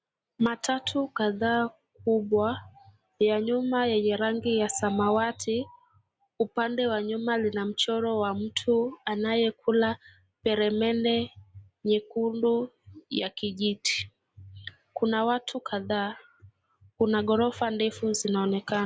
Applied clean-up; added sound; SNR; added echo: none; none; none; none.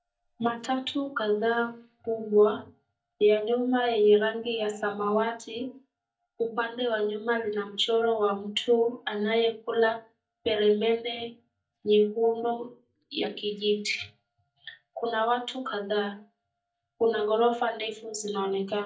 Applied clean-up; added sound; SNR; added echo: neural mask model DeepFilterNet 3.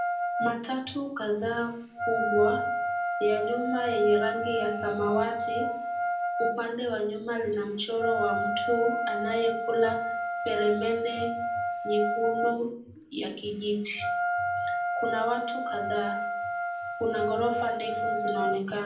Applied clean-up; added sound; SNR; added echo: none; Wind instrument, woodwind instrument; 1 dB; reverberation time 0.6 s.